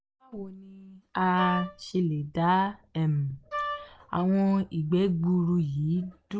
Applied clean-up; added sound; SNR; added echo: none; Wind instrument, woodwind instrument; 7 dB; none.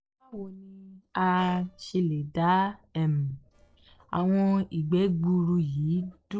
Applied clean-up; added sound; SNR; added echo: neural separator model SepFormer DNS4.